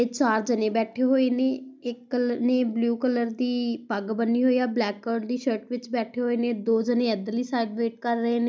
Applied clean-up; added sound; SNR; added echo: none; none; none; none.